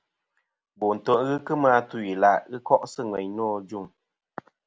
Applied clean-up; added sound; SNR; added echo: none; none; none; none.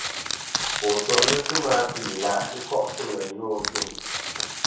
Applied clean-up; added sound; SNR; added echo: none; Crushing; 1 dB; reverberation time 0.6 s.